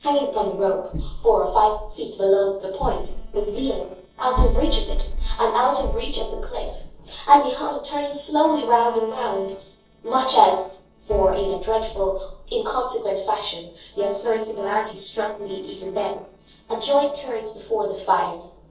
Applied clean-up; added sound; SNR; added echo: neural separator model SepFormer DNS4.